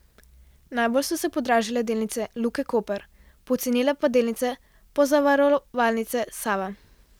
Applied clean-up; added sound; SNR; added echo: none; none; none; none.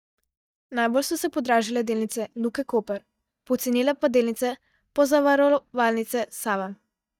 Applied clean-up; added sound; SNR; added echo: neural mask model DeepFilterNet 3.